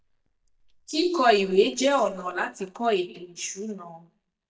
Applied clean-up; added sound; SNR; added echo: neural mask model DeepFilterNet 3.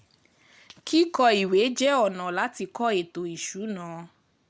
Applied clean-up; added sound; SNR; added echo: none; none; none; none.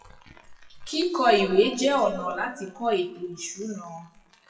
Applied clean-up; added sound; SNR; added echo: classical method WPE with log-MMSE.